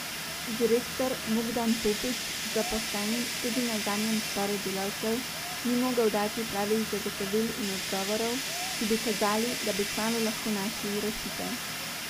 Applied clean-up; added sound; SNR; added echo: none; Fire; 3 dB; none.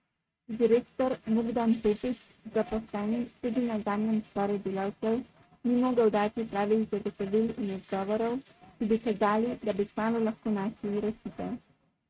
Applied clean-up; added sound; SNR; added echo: neural mask model RNNoise.